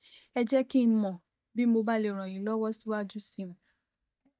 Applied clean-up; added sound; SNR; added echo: neural mask model DeepFilterNet 3.